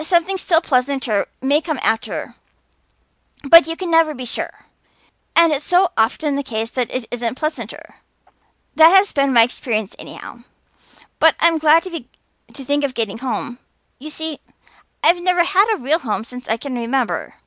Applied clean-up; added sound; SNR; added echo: none; none; none; none.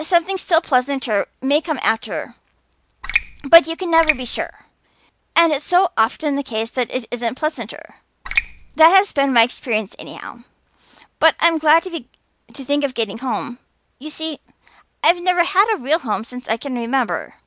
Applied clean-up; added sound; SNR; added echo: none; Raindrop; 5 dB; none.